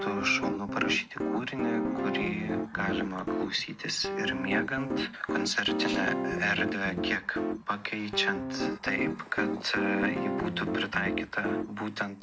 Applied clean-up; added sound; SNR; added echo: none; Piano; 0 dB; none.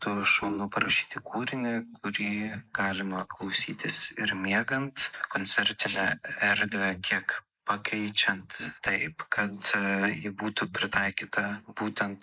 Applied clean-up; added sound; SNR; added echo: neural mask model Resemble Enhance denoiser.